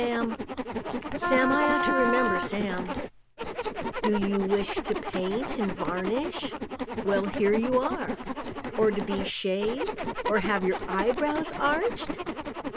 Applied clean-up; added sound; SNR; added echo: none; Zipper (clothing) + Wind instrument, woodwind instrument; 3 dB; none.